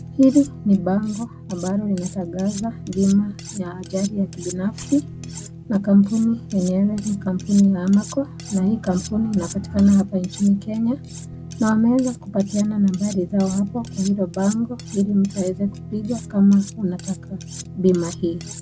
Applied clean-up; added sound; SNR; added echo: none; Cutlery, silverware + Guitar; 14 dB; none.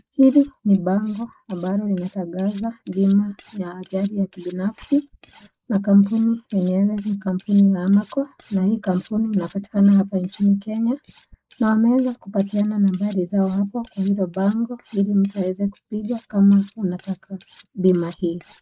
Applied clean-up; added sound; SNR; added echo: neural mask model Resemble Enhance denoiser.